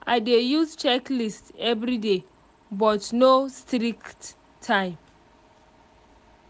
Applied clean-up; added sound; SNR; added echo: none; none; none; none.